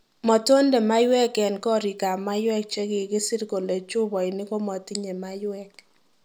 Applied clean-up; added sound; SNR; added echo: none; none; none; none.